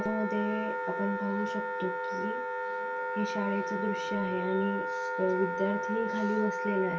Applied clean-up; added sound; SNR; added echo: none; Wind instrument, woodwind instrument; 1 dB; reverberation time 0.3 s.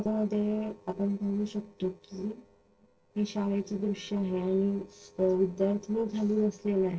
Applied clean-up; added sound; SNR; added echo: neural separator model SepFormer DNS4.